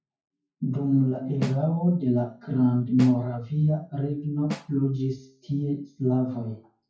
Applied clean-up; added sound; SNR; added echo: classical method WPE with log-MMSE.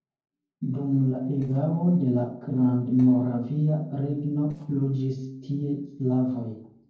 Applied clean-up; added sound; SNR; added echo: neural separator model SepFormer DNS4.